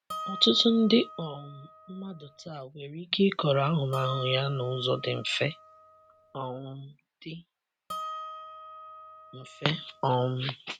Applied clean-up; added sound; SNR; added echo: none; Harp; 13 dB; none.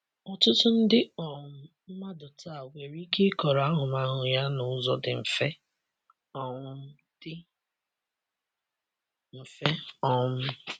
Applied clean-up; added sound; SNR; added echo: none; none; none; none.